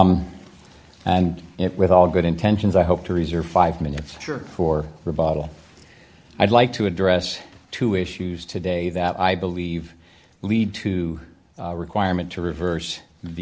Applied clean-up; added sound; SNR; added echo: none; none; none; none.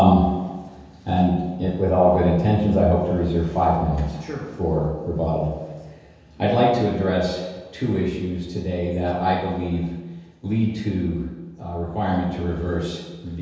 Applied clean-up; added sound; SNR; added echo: none; none; none; reverberation time 1.2 s.